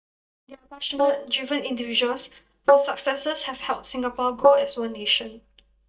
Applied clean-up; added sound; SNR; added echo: neural mask model DeepFilterNet 3.